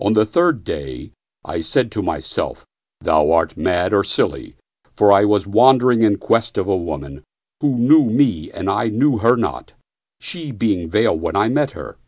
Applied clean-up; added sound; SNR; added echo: none; none; none; none.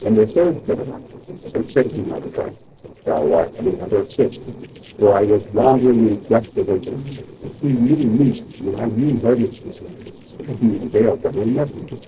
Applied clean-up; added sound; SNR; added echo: neural separator model SepFormer DNS4.